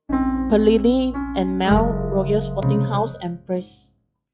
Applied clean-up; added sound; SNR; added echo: classical method log-MMSE.